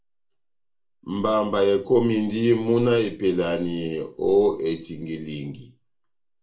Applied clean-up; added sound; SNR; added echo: none; none; none; reverberation time 0.3 s.